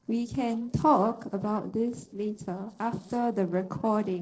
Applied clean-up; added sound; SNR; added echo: neural separator model SepFormer DNS4.